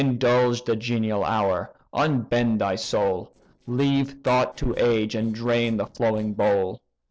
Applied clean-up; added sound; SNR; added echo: neural separator model SepFormer DNS4.